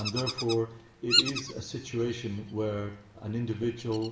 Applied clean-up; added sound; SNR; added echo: none; Bird vocalization, bird call, bird song; 3 dB; reverberation time 0.8 s.